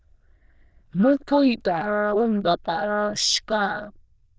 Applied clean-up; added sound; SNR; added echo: neural diffusion model UNIVERSE++.